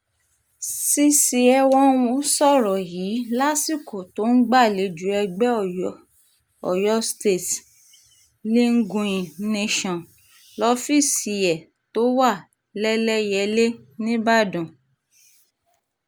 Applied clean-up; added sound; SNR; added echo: none; none; none; none.